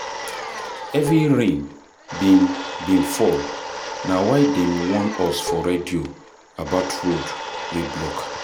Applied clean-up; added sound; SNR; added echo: none; Domestic sounds, home sounds + Dishes, pots, and pans; 9 dB; none.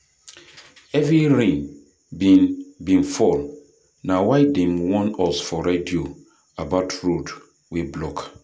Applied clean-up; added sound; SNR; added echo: none; none; none; none.